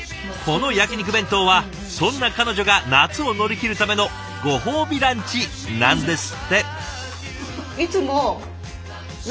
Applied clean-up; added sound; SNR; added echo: none; none; none; none.